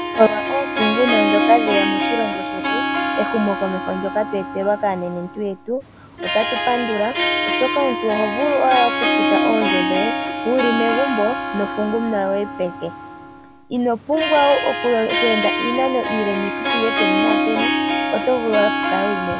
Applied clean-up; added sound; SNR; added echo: none; Harp; 1 dB; none.